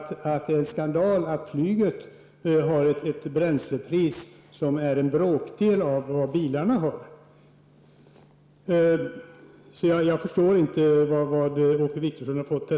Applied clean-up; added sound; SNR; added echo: none; none; none; none.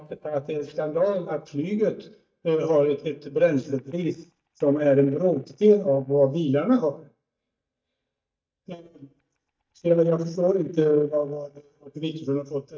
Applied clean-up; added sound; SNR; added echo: neural mask model DeepFilterNet 3.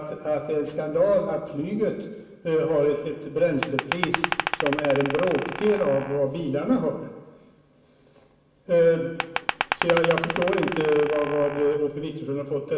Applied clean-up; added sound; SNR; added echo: none; Glass; 5 dB; reverberation time 1.2 s.